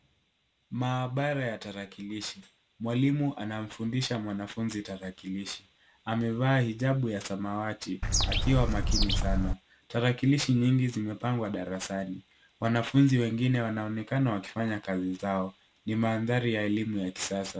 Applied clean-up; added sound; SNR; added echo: none; Bird; -3 dB; none.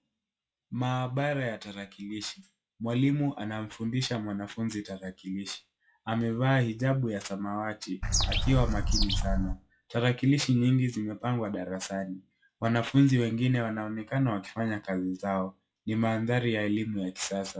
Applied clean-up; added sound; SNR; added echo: classical method log-MMSE.